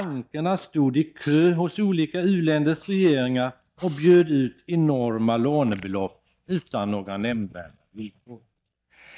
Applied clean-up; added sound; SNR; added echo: neural mask model DeepFilterNet 3.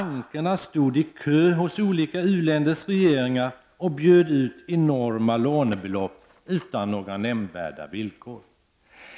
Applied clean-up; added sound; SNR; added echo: none; none; none; none.